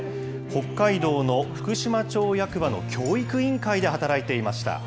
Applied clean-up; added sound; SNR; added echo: none; none; none; none.